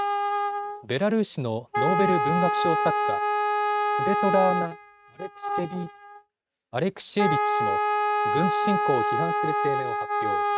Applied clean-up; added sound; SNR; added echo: neural mask model RNNoise.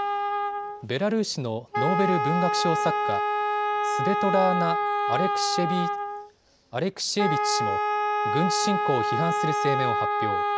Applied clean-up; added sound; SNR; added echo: none; Wind instrument, woodwind instrument; -2 dB; none.